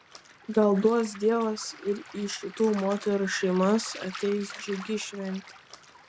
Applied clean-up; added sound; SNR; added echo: none; Bathtub (filling or washing) / Water + Waves, surf; 17 dB; none.